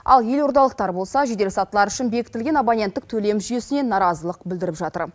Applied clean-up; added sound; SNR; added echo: none; none; none; none.